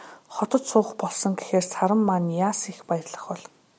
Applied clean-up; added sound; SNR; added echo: none; none; none; none.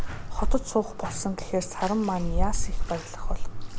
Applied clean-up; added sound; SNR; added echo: none; Bathtub (filling or washing); -4 dB; none.